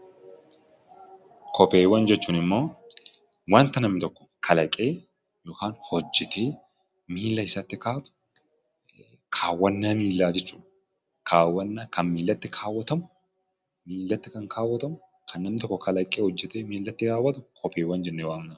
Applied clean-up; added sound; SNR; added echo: none; none; none; none.